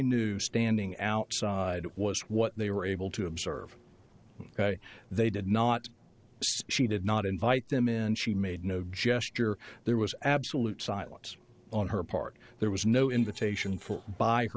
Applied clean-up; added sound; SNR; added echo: neural separator model SepFormer DNS4.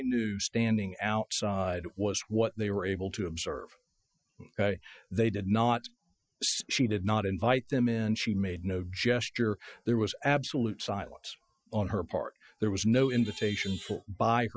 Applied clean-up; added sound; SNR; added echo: classical method Wiener filter.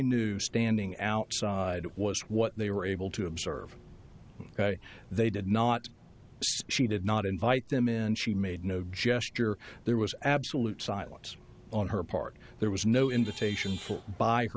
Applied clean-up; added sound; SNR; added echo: none; Traffic noise, roadway noise / Vehicle horn, car horn, honking; 17 dB; none.